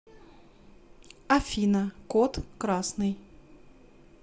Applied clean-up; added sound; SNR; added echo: none; none; none; none.